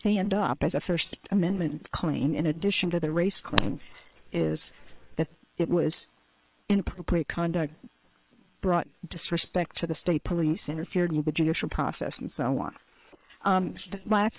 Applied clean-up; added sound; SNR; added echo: neural separator model SepFormer WHAM!.